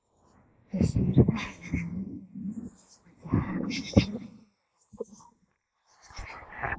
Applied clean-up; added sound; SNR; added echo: neural mask model Resemble Enhance denoiser.